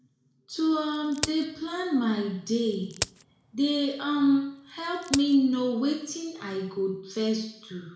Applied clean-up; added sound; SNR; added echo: none; Crack; 12 dB; reverberation time 0.6 s.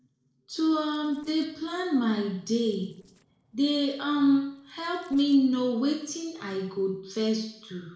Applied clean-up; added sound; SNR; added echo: neural separator model SepFormer DNS4.